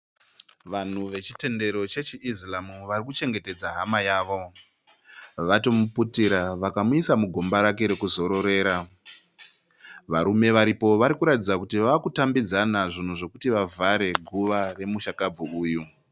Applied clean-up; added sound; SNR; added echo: none; none; none; none.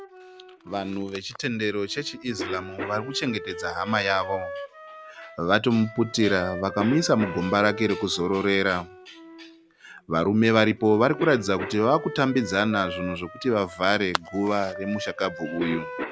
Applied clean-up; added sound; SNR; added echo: none; Wind instrument, woodwind instrument + Cough; 12 dB; none.